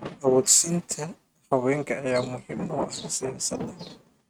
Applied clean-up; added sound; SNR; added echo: neural mask model RNNoise.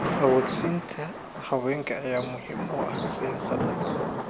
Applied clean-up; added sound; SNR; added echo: none; Thunder / Rain; 4 dB; none.